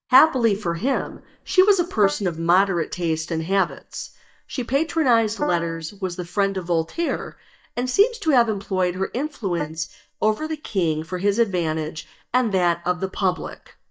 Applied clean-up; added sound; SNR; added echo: neural mask model DeepFilterNet 3.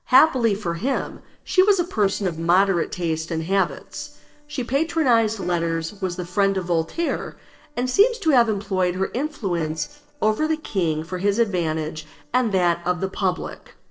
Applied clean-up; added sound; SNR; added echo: neural separator model SepFormer DNS4.